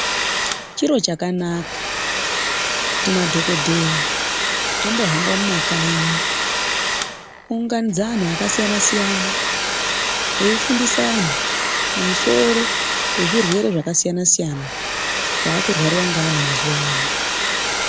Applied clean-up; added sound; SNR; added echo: none; Domestic sounds, home sounds; -1 dB; none.